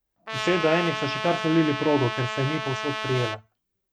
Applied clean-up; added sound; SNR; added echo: none; Trumpet; 5 dB; none.